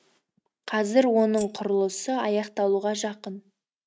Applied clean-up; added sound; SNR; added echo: neural mask model RNNoise.